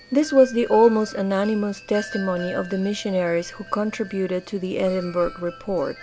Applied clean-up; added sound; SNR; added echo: none; Wind chime; 18 dB; none.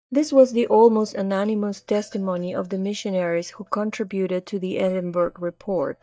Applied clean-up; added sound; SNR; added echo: neural mask model DeepFilterNet 3.